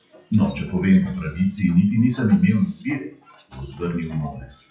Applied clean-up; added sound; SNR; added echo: classical method WPE with log-MMSE.